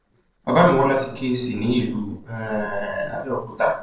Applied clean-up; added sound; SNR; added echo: neural separator model SepFormer DNS4.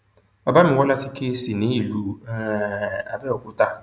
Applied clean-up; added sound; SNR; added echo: none; none; none; none.